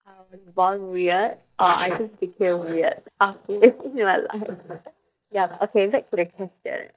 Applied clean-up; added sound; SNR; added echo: neural mask model DeepFilterNet 3.